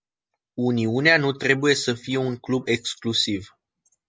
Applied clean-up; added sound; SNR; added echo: none; none; none; none.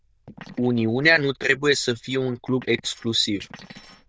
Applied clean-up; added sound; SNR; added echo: neural diffusion model UNIVERSE++.